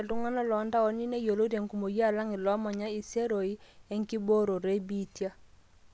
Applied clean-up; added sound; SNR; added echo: none; none; none; none.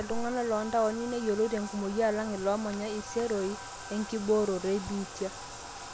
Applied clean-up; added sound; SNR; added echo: none; Bathtub (filling or washing); 12 dB; none.